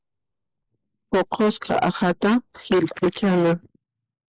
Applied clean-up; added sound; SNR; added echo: neural mask model Resemble Enhance denoiser.